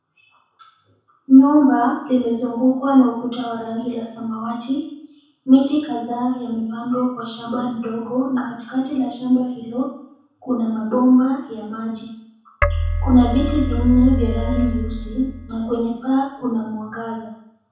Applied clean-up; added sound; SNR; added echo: none; Keyboard (musical); 3 dB; reverberation time 0.7 s.